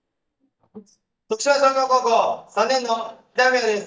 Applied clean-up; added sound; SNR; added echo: neural mask model DeepFilterNet 3.